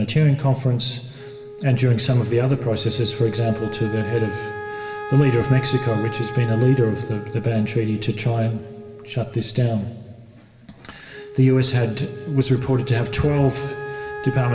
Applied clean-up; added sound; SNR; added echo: none; Wind instrument, woodwind instrument; 13 dB; reverberation time 2.5 s.